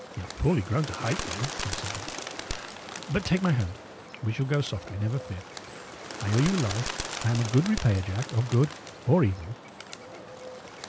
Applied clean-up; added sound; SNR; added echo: none; Bird; 9 dB; none.